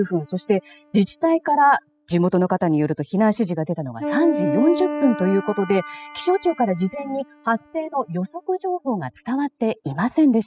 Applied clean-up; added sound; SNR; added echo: classical method spectral subtraction.